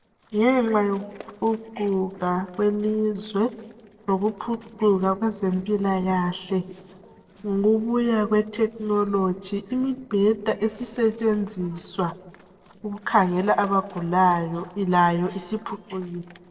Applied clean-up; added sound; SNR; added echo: neural separator model SepFormer DNS4.